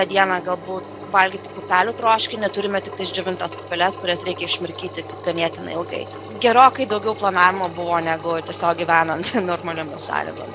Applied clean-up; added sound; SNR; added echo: none; Engine; 13 dB; none.